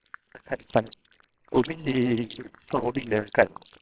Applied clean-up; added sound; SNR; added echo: neural separator model SepFormer WHAMR!.